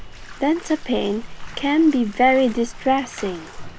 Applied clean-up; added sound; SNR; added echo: none; Bathtub (filling or washing); 13 dB; none.